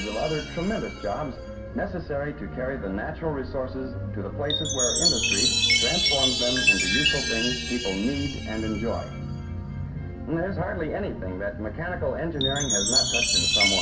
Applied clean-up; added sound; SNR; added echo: none; Chime; -1 dB; reverberation time 1.6 s.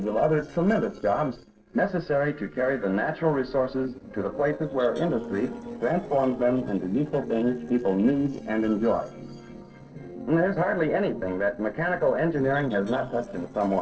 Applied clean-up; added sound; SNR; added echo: neural separator model SepFormer DNS4.